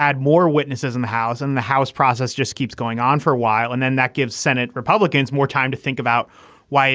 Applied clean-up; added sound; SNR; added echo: none; none; none; none.